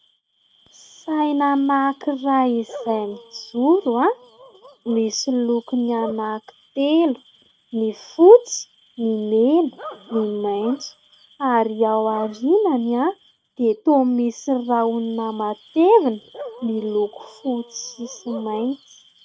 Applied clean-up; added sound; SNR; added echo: neural mask model RNNoise.